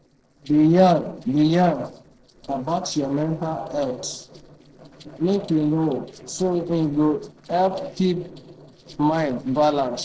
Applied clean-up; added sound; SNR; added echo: neural separator model SepFormer DNS4.